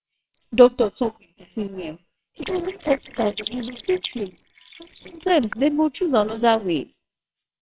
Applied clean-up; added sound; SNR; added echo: neural separator model SepFormer WHAMR!.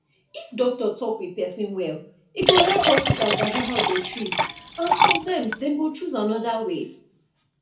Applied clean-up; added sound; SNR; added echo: none; Liquid; -3 dB; reverberation time 0.4 s.